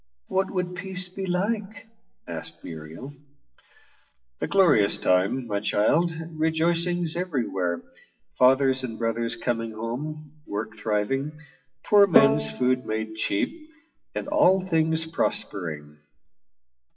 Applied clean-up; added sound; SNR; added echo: classical method WPE with log-MMSE.